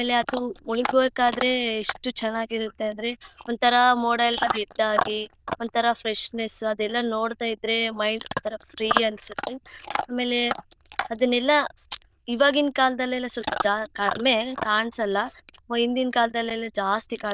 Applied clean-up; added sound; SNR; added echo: neural diffusion model UNIVERSE++.